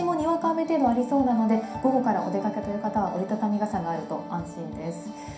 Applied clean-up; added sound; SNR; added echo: none; none; none; reverberation time 0.5 s.